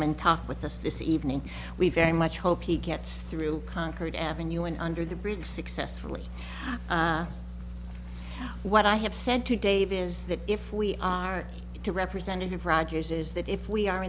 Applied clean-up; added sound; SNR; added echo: none; none; none; none.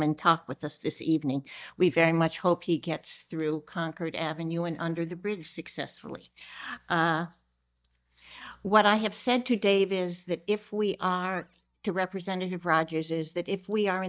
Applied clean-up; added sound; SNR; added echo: neural mask model DeepFilterNet 3.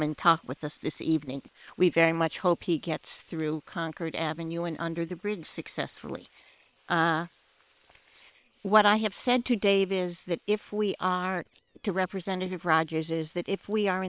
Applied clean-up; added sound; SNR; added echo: neural separator model SepFormer WHAM!.